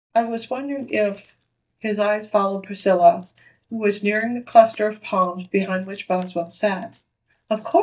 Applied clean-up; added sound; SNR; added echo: neural mask model DeepFilterNet 3.